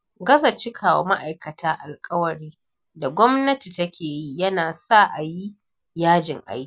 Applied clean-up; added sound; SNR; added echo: none; none; none; none.